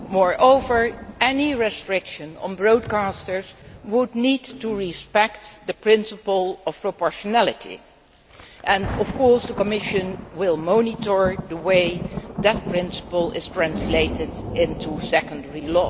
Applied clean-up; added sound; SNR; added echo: none; Thunder; 12 dB; none.